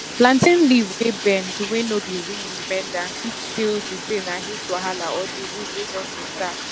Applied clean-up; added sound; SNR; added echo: none; Bathtub (filling or washing); 8 dB; none.